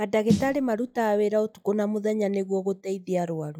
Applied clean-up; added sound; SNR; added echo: classical method log-MMSE.